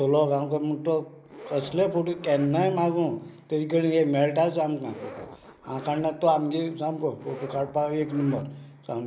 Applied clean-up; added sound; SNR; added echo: none; Zipper (clothing); 19 dB; none.